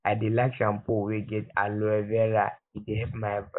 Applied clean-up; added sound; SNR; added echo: neural mask model Resemble Enhance denoiser.